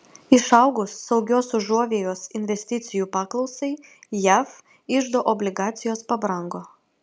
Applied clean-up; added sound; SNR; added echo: none; none; none; none.